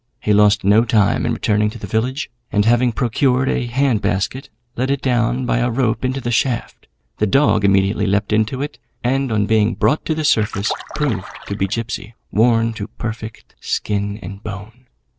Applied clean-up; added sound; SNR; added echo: none; Splash, splatter; 13 dB; none.